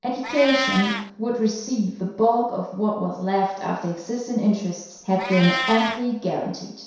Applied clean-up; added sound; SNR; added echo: none; Meow; 9 dB; reverberation time 0.7 s.